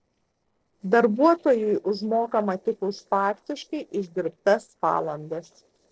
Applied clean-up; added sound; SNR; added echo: neural separator model SepFormer DNS4.